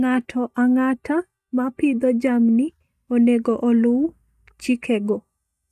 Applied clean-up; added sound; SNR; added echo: neural mask model DeepFilterNet 3.